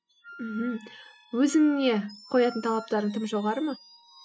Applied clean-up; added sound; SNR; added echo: classical method spectral subtraction.